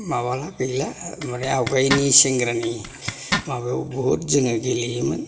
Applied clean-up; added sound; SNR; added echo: none; Zipper (clothing); 8 dB; reverberation time 2.6 s.